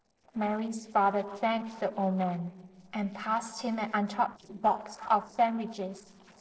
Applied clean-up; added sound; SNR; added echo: neural separator model SepFormer DNS4.